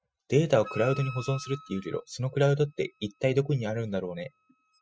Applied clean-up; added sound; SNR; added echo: classical method spectral subtraction.